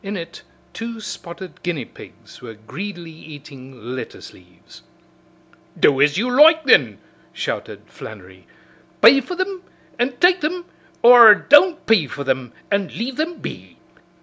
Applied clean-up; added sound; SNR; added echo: none; none; none; none.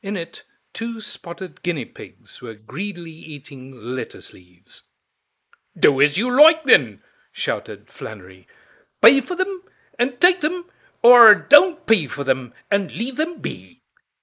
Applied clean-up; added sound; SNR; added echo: neural mask model Resemble Enhance denoiser.